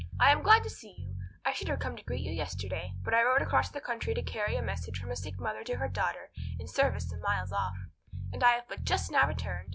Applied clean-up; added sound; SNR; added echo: none; Bass guitar; 5 dB; none.